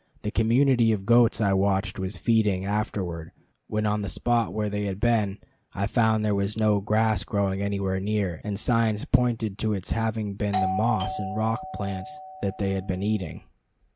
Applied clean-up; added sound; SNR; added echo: none; Doorbell; 8 dB; none.